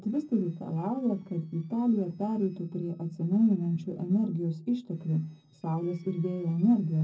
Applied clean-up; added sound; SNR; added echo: neural separator model SepFormer DNS4.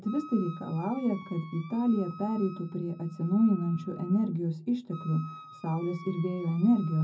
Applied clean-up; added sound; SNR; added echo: none; Wind instrument, woodwind instrument; 19 dB; reverberation time 0.4 s.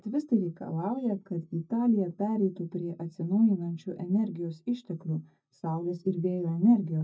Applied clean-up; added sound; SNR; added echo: neural mask model DeepFilterNet 3.